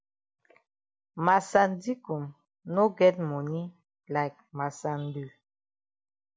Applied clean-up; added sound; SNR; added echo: none; none; none; none.